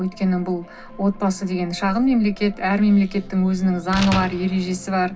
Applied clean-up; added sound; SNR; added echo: none; Slam; 14 dB; reverberation time 0.4 s.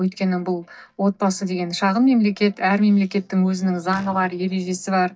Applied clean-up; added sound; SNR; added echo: neural mask model DeepFilterNet 3.